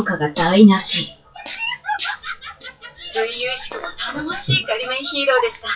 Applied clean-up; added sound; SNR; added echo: classical method WPE with log-MMSE.